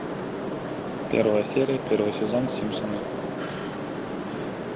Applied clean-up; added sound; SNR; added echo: none; none; none; none.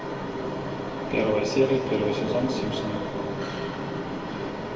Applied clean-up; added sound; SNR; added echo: none; none; none; reverberation time 1.8 s.